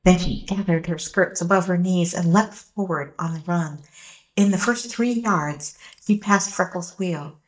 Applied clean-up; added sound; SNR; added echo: neural mask model DeepFilterNet 3.